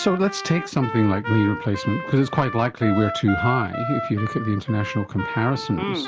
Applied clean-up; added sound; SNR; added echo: none; Trumpet; 9 dB; none.